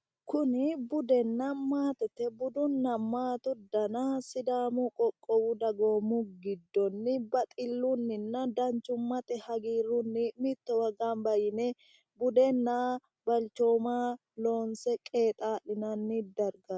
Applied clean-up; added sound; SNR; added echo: none; none; none; none.